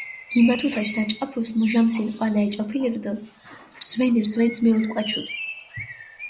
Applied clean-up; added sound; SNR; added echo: none; Bird; 14 dB; none.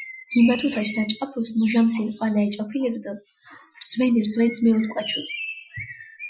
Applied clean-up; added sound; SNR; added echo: classical method Wiener filter.